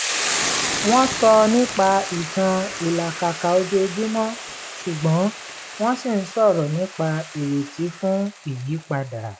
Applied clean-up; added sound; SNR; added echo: none; Boiling / Hiss; 8 dB; none.